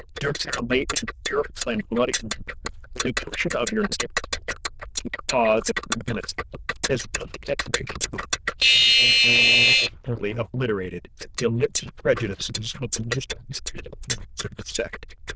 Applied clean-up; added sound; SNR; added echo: neural diffusion model UNIVERSE++.